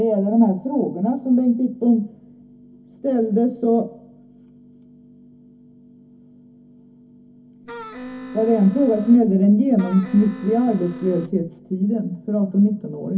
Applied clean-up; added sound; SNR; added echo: none; Wind instrument, woodwind instrument; 14 dB; reverberation time 0.3 s.